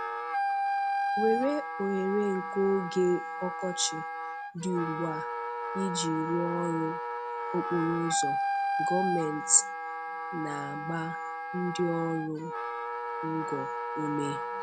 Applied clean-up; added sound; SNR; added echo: none; Wind instrument, woodwind instrument; 1 dB; none.